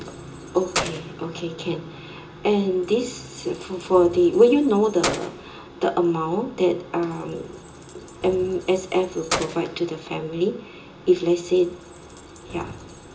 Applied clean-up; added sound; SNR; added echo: none; Keys jangling; 13 dB; reverberation time 0.2 s.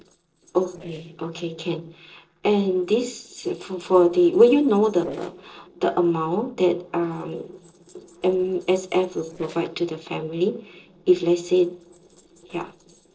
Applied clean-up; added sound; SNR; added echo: neural separator model SepFormer DNS4.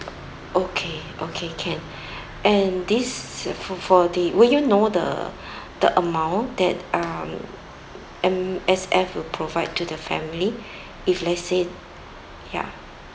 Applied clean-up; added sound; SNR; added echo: none; none; none; none.